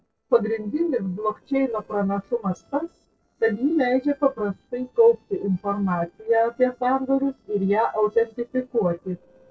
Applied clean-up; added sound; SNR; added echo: neural separator model SepFormer DNS4.